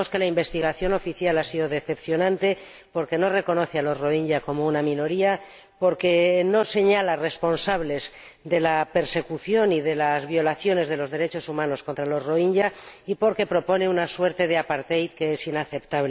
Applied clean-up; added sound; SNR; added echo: none; none; none; none.